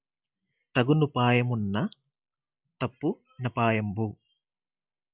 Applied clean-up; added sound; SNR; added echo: none; none; none; none.